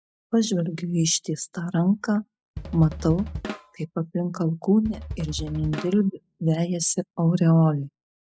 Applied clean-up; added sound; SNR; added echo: classical method spectral subtraction.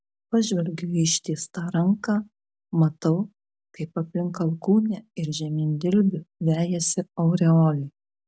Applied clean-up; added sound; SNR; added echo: none; none; none; none.